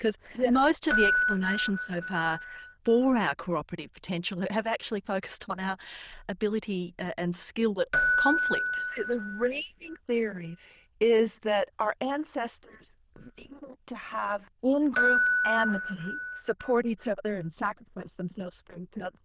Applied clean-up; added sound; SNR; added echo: neural diffusion model UNIVERSE++.